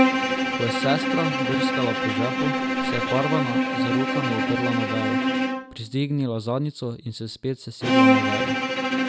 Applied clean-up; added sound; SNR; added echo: none; Bowed string instrument; -5 dB; none.